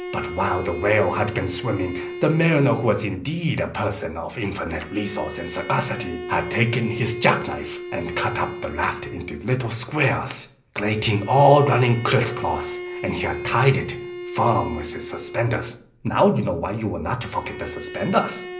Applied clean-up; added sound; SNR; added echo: none; Bowed string instrument; 12 dB; reverberation time 0.5 s.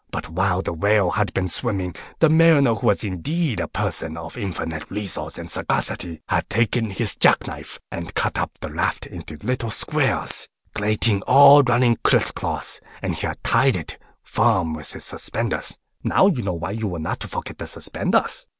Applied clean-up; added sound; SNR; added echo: none; none; none; none.